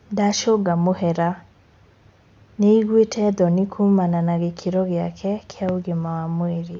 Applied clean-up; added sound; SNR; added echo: none; none; none; none.